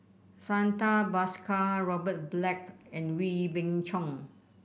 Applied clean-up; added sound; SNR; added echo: none; none; none; none.